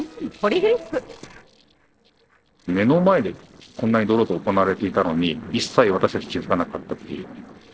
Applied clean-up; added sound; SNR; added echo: neural separator model SepFormer DNS4.